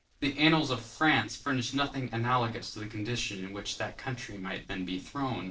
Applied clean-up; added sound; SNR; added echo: neural separator model SepFormer DNS4.